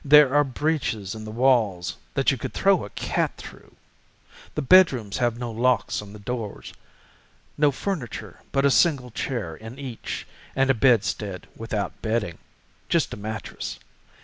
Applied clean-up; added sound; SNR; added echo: none; none; none; none.